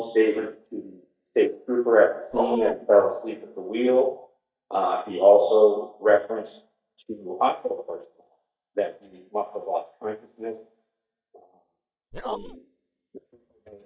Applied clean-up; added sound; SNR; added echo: neural mask model DeepFilterNet 3.